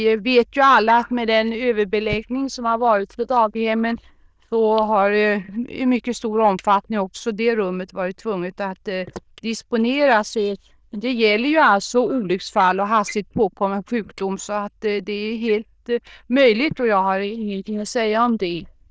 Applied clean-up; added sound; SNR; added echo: neural diffusion model UNIVERSE++.